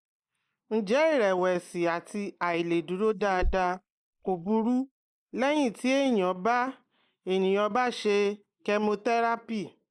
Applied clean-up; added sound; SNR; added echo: neural mask model Resemble Enhance denoiser.